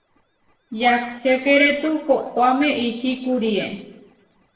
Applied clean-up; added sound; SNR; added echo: neural separator model SepFormer DNS4.